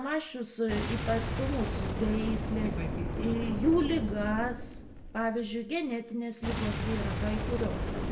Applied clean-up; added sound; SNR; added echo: none; Boom; 2 dB; reverberation time 0.6 s.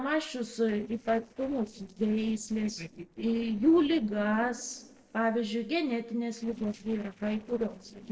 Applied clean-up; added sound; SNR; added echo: neural separator model SepFormer DNS4.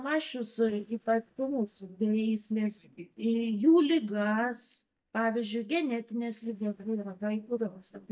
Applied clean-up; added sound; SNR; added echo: neural mask model DeepFilterNet 3.